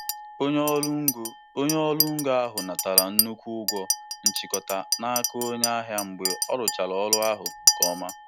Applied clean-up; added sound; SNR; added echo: none; Chink, clink; 0 dB; none.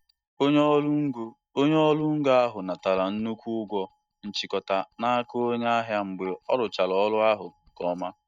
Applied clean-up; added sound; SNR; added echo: neural mask model DeepFilterNet 3.